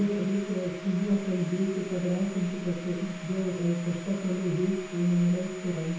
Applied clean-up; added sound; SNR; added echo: none; Domestic sounds, home sounds; 15 dB; reverberation time 0.9 s.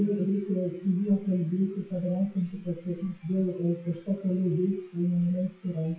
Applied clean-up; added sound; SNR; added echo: classical method WPE with log-MMSE.